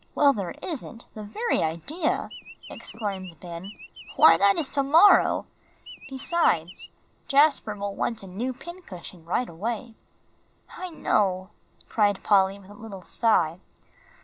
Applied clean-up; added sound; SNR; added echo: none; Chirp, tweet; 17 dB; none.